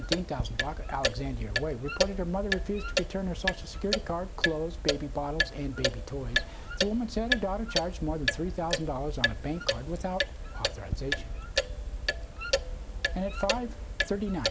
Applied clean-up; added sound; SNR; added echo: none; Clock; -2 dB; none.